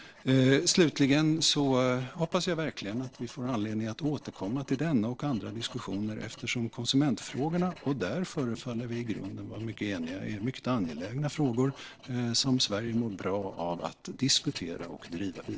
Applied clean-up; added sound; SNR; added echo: neural separator model SepFormer DNS4.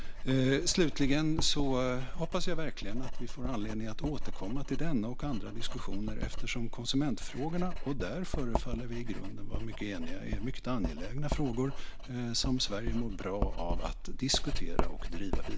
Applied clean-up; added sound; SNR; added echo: none; Writing; -3 dB; none.